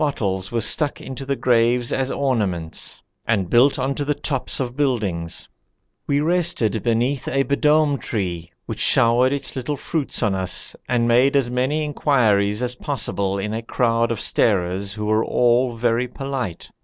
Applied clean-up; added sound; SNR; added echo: none; none; none; none.